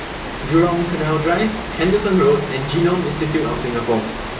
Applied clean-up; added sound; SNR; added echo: none; Water; 9 dB; reverberation time 0.2 s.